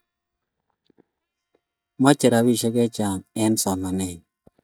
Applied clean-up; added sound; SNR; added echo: neural mask model DeepFilterNet 3.